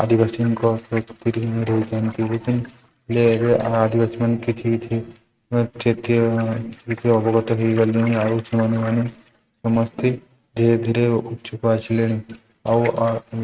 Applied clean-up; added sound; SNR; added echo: neural mask model RNNoise.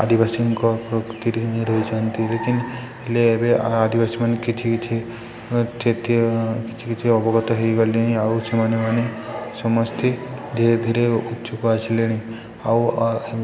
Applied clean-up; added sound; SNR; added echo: none; none; none; none.